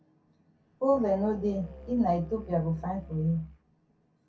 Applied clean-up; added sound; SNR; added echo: none; Musical instrument; 17 dB; reverberation time 0.3 s.